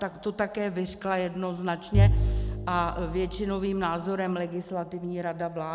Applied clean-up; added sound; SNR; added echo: none; Bowed string instrument; -2 dB; none.